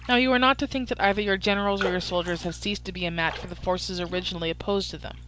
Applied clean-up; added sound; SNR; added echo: none; Raindrop; 16 dB; none.